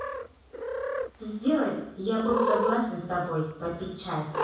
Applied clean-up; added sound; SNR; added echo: none; Cat; 3 dB; reverberation time 0.7 s.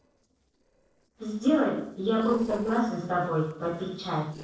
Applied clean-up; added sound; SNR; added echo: neural separator model SepFormer DNS4.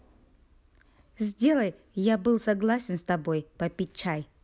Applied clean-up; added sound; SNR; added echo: none; none; none; none.